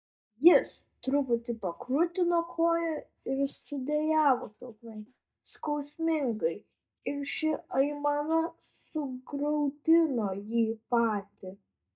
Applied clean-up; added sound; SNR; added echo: neural mask model DeepFilterNet 3.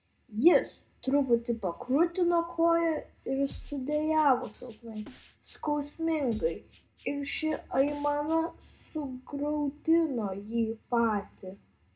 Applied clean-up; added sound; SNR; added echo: none; Drum kit; 19 dB; reverberation time 0.2 s.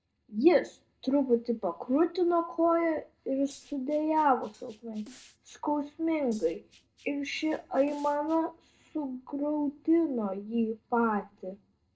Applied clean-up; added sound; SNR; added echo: neural separator model SepFormer DNS4.